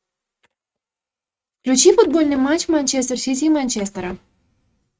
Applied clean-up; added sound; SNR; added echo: neural mask model RNNoise.